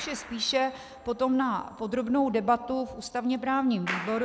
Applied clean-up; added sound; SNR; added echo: none; Clapping; 15 dB; none.